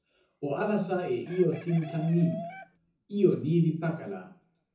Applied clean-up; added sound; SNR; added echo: none; Chicken, rooster; 17 dB; reverberation time 0.5 s.